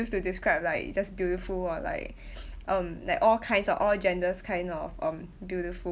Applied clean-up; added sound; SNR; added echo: none; none; none; none.